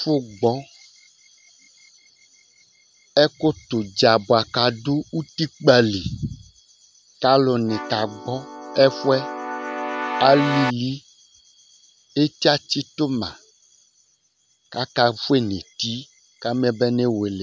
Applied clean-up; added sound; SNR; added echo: none; Keyboard (musical); 6 dB; none.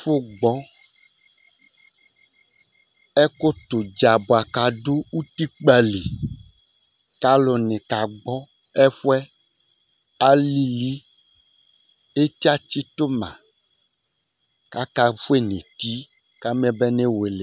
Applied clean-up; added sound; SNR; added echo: none; none; none; none.